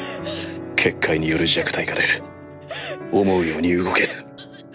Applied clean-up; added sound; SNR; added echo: none; none; none; none.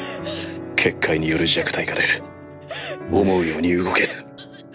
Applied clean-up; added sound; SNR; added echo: none; Brass instrument; 11 dB; none.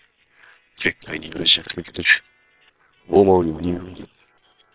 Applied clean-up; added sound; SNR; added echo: neural separator model SepFormer WHAM!.